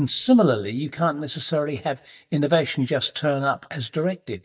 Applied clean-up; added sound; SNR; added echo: neural mask model DeepFilterNet 3.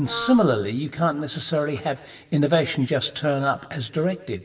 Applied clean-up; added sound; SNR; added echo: none; Wind instrument, woodwind instrument; 11 dB; reverberation time 2.1 s.